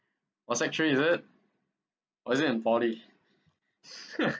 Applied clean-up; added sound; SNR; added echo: none; none; none; none.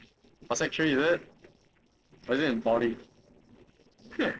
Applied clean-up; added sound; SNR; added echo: neural separator model SepFormer DNS4.